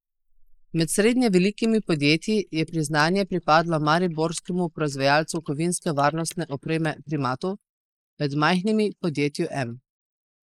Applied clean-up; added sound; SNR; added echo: neural mask model Resemble Enhance denoiser.